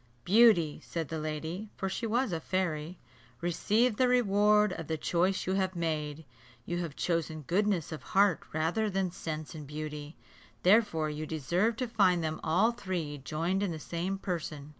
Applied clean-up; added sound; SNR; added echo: none; none; none; none.